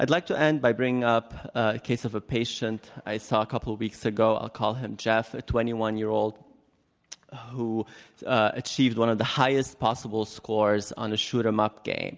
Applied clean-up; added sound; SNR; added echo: none; none; none; none.